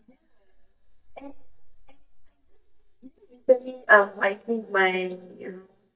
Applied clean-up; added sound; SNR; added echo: neural mask model DeepFilterNet 3.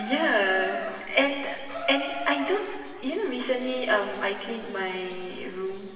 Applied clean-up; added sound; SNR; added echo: none; Bathtub (filling or washing) / Water tap, faucet; 11 dB; reverberation time 2.6 s.